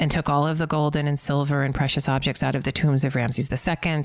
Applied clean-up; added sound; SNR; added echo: none; none; none; none.